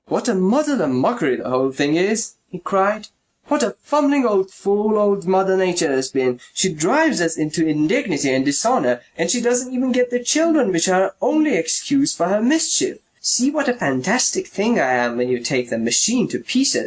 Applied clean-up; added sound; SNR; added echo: neural mask model RNNoise.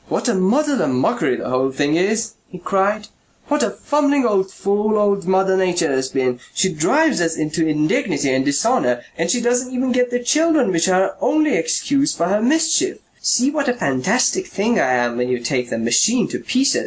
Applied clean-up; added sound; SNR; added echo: none; none; none; none.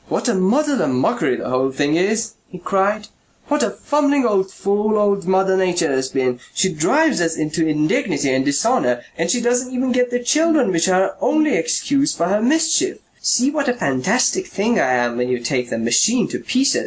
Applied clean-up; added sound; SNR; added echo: none; Brass instrument; 18 dB; none.